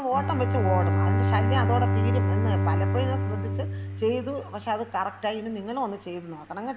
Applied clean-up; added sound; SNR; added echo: none; Bowed string instrument; -4 dB; none.